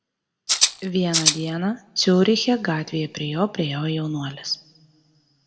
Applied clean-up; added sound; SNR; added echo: none; Rattle (instrument); -3 dB; reverberation time 0.8 s.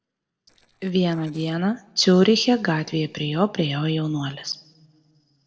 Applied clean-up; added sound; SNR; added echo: neural separator model SepFormer DNS4.